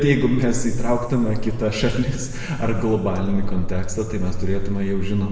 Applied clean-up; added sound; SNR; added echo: none; none; none; reverberation time 1.6 s.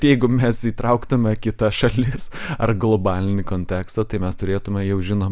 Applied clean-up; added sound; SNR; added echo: none; none; none; none.